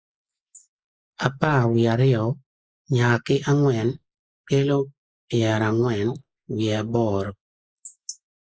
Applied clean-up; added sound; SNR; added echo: neural mask model Resemble Enhance denoiser.